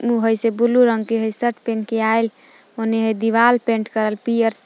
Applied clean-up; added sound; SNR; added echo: none; none; none; none.